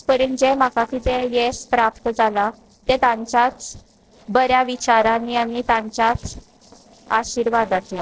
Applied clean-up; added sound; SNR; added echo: neural separator model SepFormer DNS4.